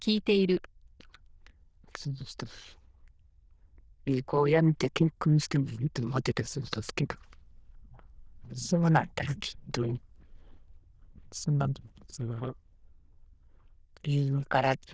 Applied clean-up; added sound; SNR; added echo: neural diffusion model UNIVERSE++.